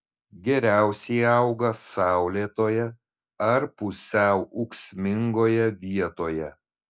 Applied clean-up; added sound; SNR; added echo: none; none; none; none.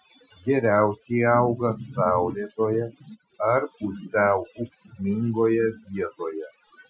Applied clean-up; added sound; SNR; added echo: classical method Wiener filter.